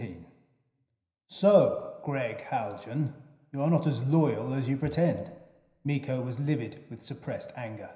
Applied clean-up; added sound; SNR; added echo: none; none; none; reverberation time 0.9 s.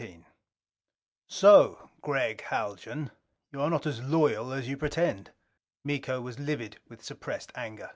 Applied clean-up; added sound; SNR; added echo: none; none; none; none.